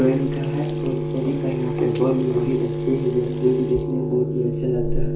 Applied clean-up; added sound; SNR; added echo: none; Sink (filling or washing) / Water tap, faucet; 10 dB; reverberation time 0.7 s.